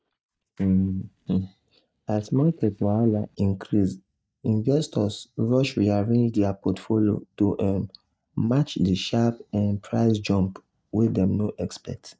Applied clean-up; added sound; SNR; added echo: neural mask model DeepFilterNet 3.